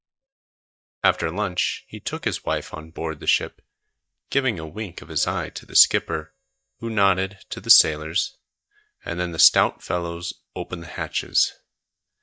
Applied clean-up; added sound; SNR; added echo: neural mask model DeepFilterNet 3.